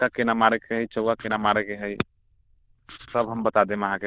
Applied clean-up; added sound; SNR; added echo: neural diffusion model UNIVERSE++.